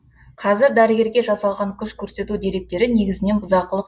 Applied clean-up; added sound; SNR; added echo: none; none; none; none.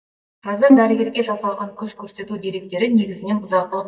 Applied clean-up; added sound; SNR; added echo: neural mask model DeepFilterNet 3.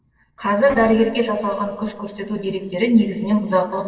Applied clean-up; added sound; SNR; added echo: neural separator model SepFormer DNS4.